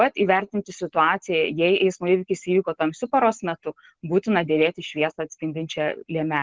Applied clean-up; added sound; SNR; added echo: none; none; none; none.